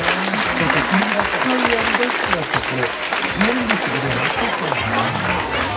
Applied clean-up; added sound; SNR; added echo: none; Applause / Cheering; -4 dB; reverberation time 0.4 s.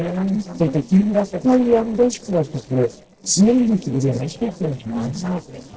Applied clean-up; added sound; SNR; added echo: neural separator model SepFormer DNS4.